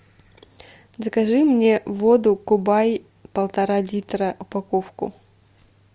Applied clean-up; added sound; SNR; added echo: none; none; none; none.